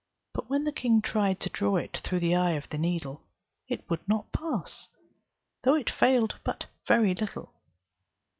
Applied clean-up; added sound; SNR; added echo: none; none; none; none.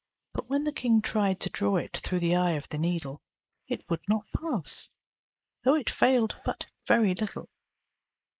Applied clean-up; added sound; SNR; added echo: neural mask model Resemble Enhance denoiser.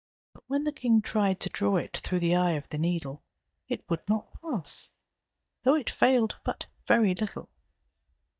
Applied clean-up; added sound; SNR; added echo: neural mask model DeepFilterNet 3.